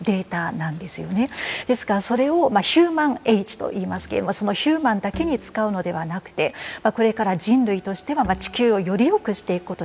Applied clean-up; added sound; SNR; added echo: none; Bowed string instrument; 17 dB; none.